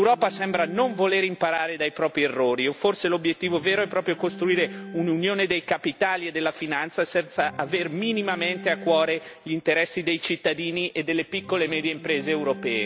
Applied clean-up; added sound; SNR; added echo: none; Organ; 17 dB; none.